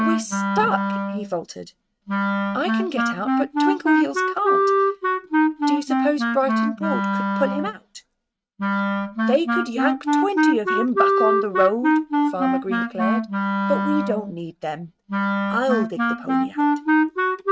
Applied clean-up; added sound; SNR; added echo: neural mask model RNNoise.